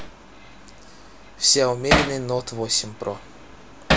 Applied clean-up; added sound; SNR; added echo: none; Hammer; 1 dB; none.